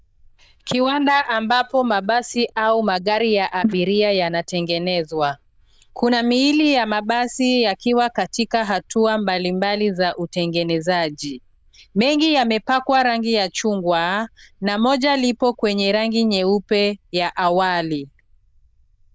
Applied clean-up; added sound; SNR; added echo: neural diffusion model UNIVERSE++.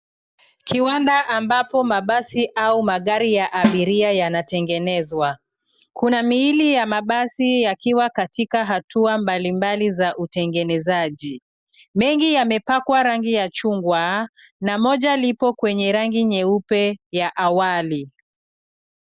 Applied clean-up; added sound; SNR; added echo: none; Snare drum; 5 dB; none.